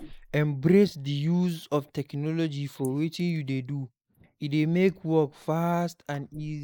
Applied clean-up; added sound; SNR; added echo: neural mask model Resemble Enhance denoiser.